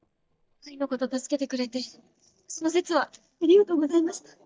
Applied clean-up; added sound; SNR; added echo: neural mask model DeepFilterNet 3.